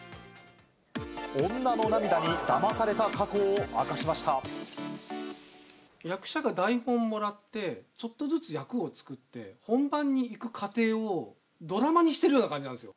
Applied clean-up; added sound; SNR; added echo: none; none; none; none.